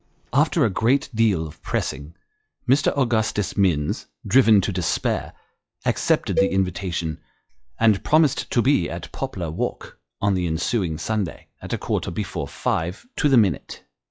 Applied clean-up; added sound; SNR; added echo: classical method log-MMSE.